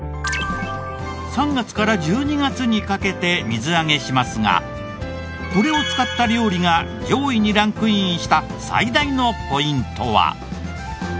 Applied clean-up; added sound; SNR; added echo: none; none; none; none.